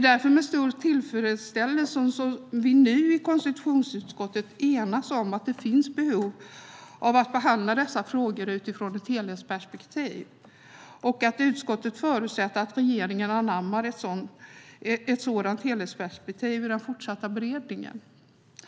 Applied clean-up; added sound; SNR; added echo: none; none; none; none.